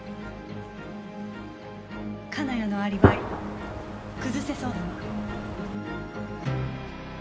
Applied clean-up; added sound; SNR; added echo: none; Gunshot, gunfire; -4 dB; reverberation time 0.5 s.